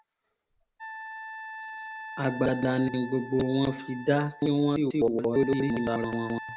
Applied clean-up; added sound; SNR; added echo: none; Wind instrument, woodwind instrument; 14 dB; none.